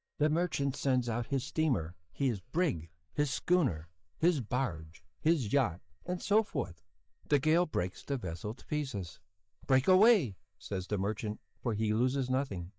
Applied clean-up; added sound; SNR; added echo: neural mask model DeepFilterNet 3.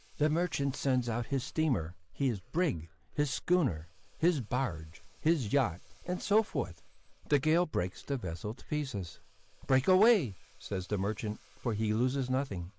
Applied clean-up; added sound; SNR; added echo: neural mask model Resemble Enhance denoiser.